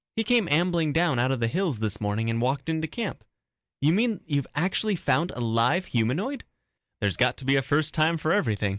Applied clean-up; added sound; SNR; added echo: none; none; none; none.